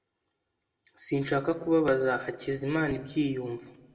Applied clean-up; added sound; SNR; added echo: none; none; none; reverberation time 1.0 s.